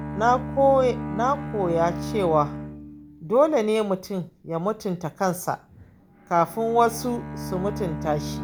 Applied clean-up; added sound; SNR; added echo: none; Bowed string instrument; 10 dB; none.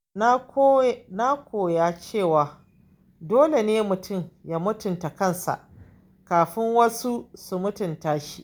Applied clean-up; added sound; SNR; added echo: none; none; none; none.